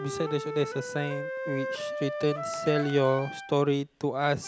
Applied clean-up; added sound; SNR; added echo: none; Wind instrument, woodwind instrument; 7 dB; none.